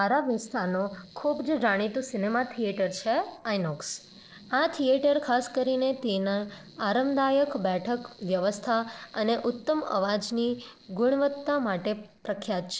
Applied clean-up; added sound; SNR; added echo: neural separator model SepFormer DNS4.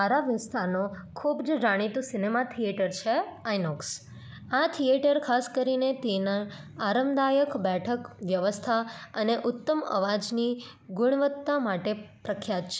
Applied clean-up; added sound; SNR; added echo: none; none; none; none.